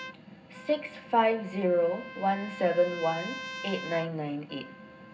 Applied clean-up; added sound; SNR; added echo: none; Trumpet; 13 dB; reverberation time 0.4 s.